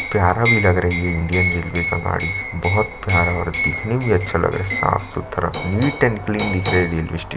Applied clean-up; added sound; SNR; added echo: none; Liquid; 6 dB; none.